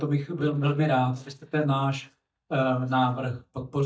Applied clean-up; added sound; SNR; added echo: neural mask model DeepFilterNet 3.